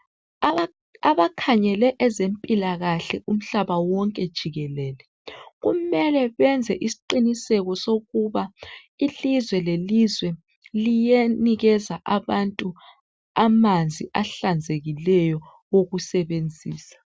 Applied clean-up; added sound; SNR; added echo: none; none; none; none.